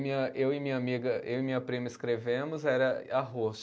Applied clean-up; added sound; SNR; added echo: none; none; none; none.